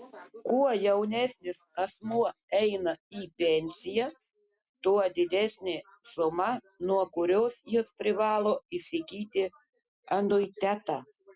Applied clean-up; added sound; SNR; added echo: none; none; none; none.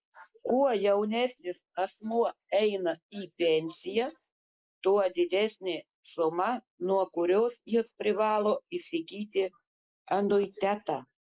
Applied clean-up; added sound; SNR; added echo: neural mask model Resemble Enhance denoiser.